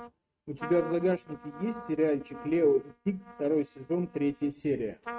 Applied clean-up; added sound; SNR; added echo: neural mask model RNNoise.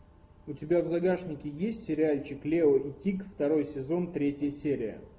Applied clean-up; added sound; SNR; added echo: none; none; none; none.